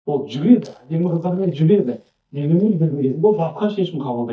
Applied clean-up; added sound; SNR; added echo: neural mask model DeepFilterNet 3.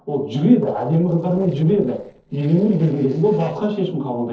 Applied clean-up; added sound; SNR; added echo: neural separator model SepFormer DNS4.